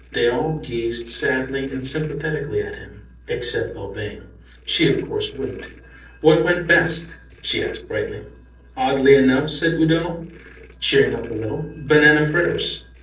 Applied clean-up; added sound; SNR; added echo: neural separator model SepFormer DNS4.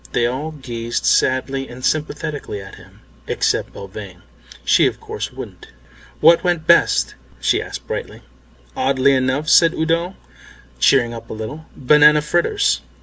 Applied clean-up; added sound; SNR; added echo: none; none; none; none.